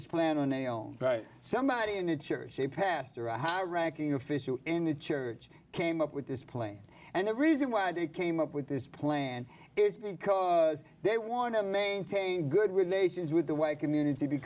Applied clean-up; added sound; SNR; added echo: none; Gunshot, gunfire; 17 dB; none.